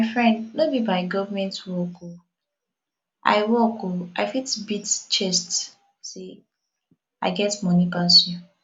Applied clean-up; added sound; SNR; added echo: none; none; none; none.